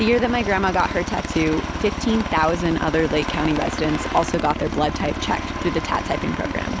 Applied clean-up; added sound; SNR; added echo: none; Aircraft; 5 dB; none.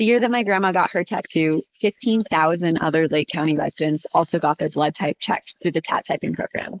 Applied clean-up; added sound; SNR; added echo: neural mask model Resemble Enhance denoiser.